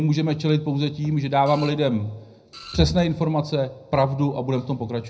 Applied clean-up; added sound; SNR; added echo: none; Printer; 19 dB; reverberation time 0.4 s.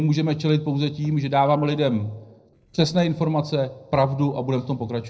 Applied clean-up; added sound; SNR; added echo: neural separator model SepFormer DNS4.